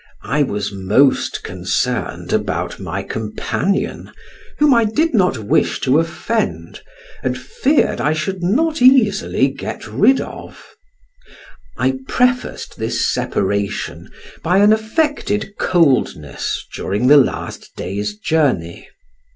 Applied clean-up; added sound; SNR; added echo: none; none; none; none.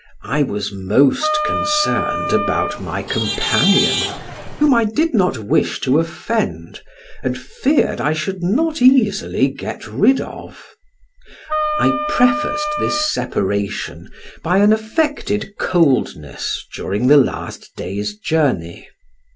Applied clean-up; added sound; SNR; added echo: none; Wind instrument, woodwind instrument + Traffic noise, roadway noise / Vehicle horn, car horn, honking; 3 dB; none.